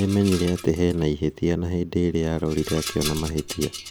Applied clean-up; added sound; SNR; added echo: none; Rattle; 13 dB; none.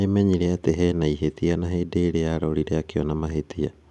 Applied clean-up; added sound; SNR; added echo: none; none; none; none.